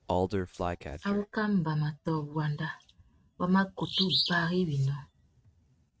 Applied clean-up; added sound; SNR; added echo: neural mask model RNNoise.